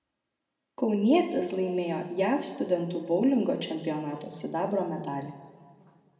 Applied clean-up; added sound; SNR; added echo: none; none; none; reverberation time 1.7 s.